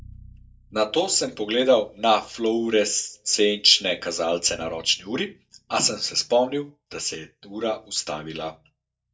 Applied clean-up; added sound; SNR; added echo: neural mask model DeepFilterNet 3.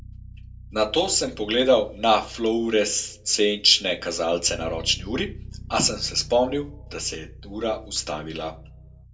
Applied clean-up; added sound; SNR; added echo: none; Bass guitar; 17 dB; reverberation time 0.2 s.